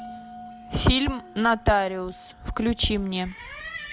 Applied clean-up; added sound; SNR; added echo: none; Bell; 19 dB; none.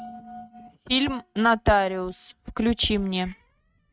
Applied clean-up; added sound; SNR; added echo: neural mask model RNNoise.